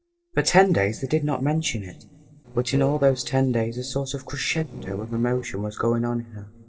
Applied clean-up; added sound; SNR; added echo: neural separator model SepFormer DNS4.